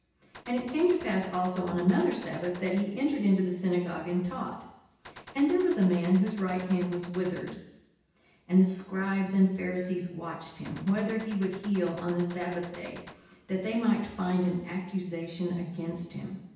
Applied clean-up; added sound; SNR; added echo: none; Gunshot, gunfire; 18 dB; reverberation time 0.9 s.